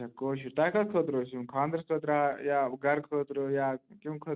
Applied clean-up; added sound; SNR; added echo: none; none; none; none.